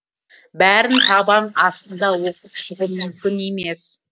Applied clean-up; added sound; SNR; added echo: neural mask model Resemble Enhance denoiser.